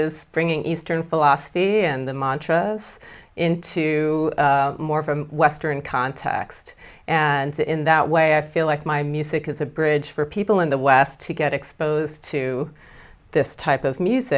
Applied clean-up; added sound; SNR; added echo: none; none; none; none.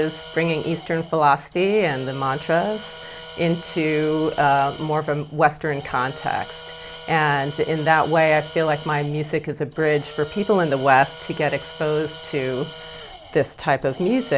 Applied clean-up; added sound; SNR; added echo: none; Tools; 17 dB; none.